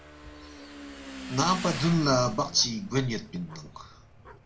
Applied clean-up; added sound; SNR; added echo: none; Motorcycle / Engine; 12 dB; reverberation time 0.3 s.